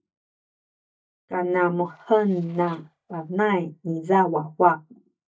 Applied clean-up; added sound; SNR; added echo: neural mask model DeepFilterNet 3.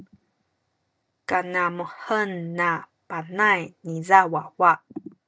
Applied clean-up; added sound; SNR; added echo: none; none; none; none.